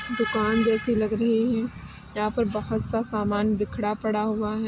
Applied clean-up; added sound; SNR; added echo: none; none; none; none.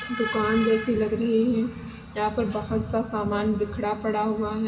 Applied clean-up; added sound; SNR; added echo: none; none; none; reverberation time 2.1 s.